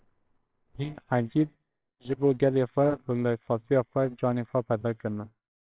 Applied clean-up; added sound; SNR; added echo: neural separator model SepFormer WHAMR!.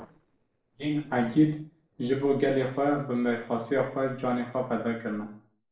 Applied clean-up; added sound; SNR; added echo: neural separator model SepFormer DNS4.